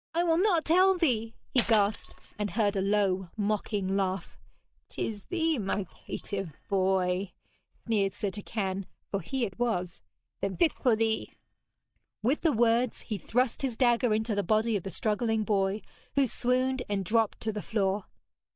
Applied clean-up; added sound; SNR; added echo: neural mask model DeepFilterNet 3.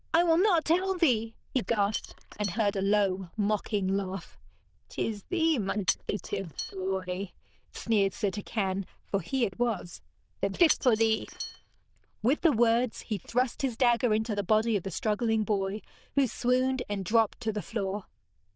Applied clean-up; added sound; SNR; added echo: neural diffusion model UNIVERSE++.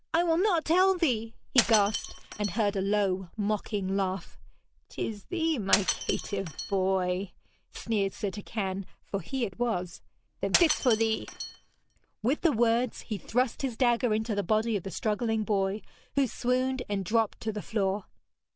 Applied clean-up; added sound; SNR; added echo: none; Shatter; 7 dB; none.